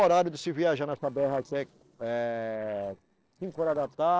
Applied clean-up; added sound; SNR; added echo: neural separator model SepFormer DNS4.